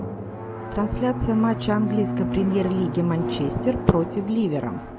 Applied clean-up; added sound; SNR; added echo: none; Drum; 6 dB; none.